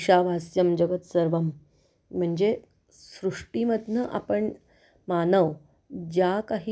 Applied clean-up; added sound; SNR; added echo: none; none; none; none.